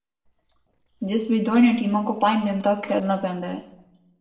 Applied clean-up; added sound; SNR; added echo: neural separator model SepFormer DNS4.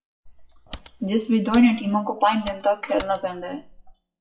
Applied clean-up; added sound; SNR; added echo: classical method WPE with log-MMSE.